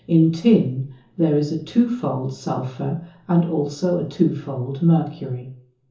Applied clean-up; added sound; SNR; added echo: none; none; none; reverberation time 0.6 s.